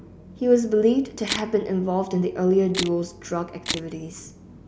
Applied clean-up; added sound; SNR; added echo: none; Camera; 10 dB; none.